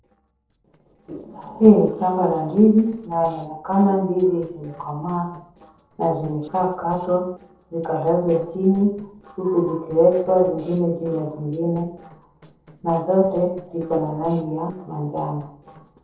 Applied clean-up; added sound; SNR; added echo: neural separator model SepFormer DNS4.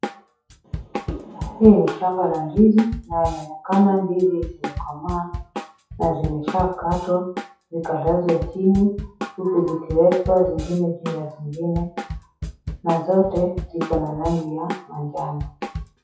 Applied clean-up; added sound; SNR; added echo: classical method WPE with log-MMSE.